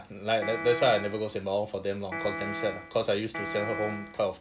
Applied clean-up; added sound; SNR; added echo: none; Piano; 7 dB; none.